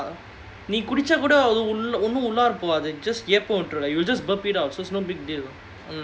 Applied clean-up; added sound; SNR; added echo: none; none; none; none.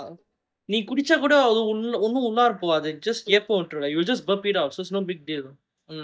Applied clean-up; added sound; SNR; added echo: neural mask model DeepFilterNet 3.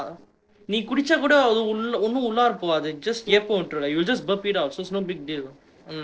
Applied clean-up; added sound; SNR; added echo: neural separator model SepFormer DNS4.